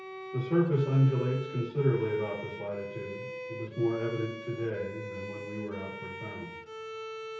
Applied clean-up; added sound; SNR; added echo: none; Bowed string instrument; 11 dB; reverberation time 0.7 s.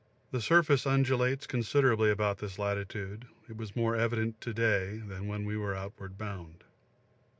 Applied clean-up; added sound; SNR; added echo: none; none; none; none.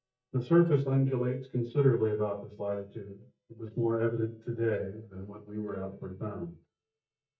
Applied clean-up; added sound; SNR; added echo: neural mask model DeepFilterNet 3.